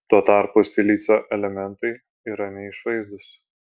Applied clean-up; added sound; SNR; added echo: none; none; none; none.